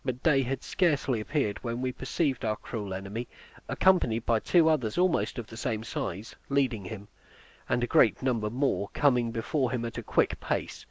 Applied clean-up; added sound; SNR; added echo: none; none; none; none.